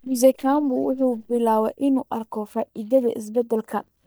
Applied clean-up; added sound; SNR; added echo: neural mask model DeepFilterNet 3.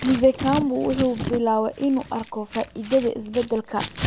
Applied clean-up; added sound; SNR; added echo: none; Scissors; 8 dB; none.